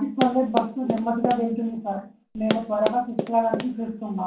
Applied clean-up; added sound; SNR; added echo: none; Run; 5 dB; reverberation time 0.3 s.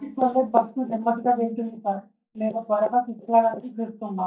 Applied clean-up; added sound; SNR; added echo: neural mask model DeepFilterNet 3.